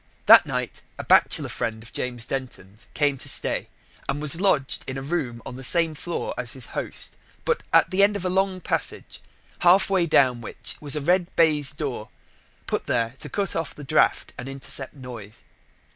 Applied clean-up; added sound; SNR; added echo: none; none; none; none.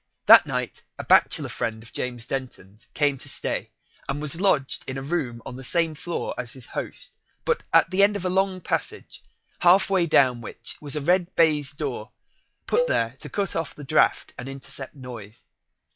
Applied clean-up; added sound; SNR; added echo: classical method log-MMSE.